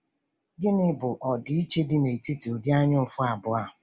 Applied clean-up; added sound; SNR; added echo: none; none; none; none.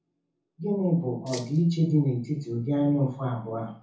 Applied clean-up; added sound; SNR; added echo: none; Rattle (instrument); 17 dB; reverberation time 0.5 s.